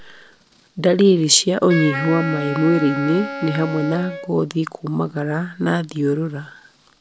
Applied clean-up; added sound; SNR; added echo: none; Wind instrument, woodwind instrument; 9 dB; none.